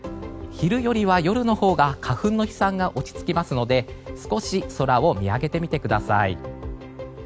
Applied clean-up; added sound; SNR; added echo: none; none; none; none.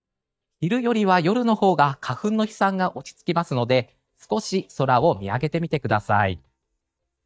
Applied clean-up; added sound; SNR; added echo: neural mask model DeepFilterNet 3.